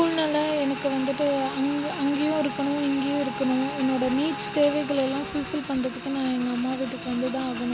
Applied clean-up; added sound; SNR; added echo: none; Motorcycle / Engine; 9 dB; none.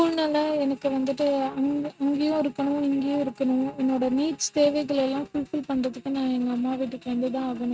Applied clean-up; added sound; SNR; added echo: neural mask model RNNoise.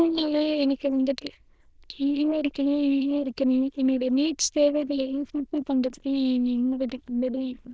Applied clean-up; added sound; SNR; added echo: neural diffusion model UNIVERSE++.